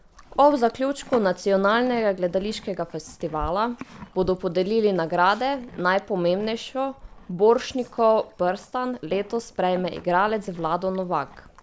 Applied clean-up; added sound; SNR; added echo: none; Livestock, farm animals, working animals; 20 dB; none.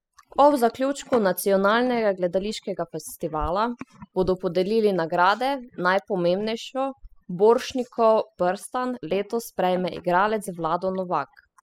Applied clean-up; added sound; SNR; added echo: classical method spectral subtraction.